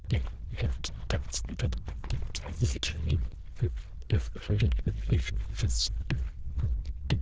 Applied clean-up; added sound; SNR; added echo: neural diffusion model UNIVERSE++.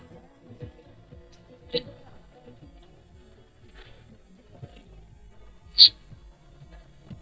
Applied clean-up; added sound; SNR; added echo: neural mask model DeepFilterNet 3.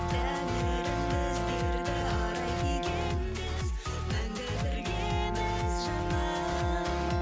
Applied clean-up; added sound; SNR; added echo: none; Brass instrument; 3 dB; none.